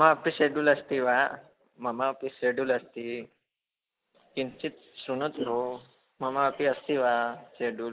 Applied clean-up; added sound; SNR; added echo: neural mask model Resemble Enhance denoiser.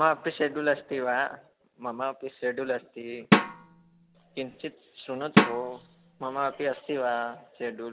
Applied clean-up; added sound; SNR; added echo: none; Drum; -4 dB; none.